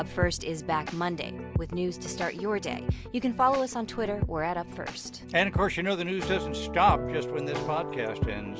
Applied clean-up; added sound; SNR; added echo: none; none; none; none.